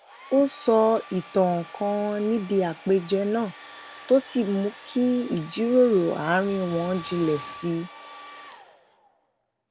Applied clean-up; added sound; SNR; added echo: none; Domestic sounds, home sounds; 19 dB; none.